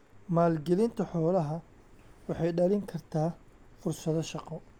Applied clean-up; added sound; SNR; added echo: none; none; none; none.